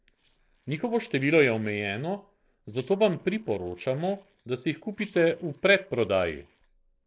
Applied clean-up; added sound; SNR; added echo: neural separator model SepFormer DNS4.